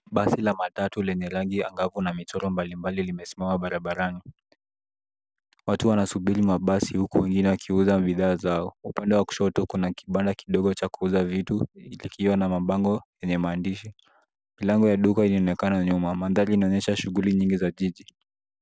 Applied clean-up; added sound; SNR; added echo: none; none; none; none.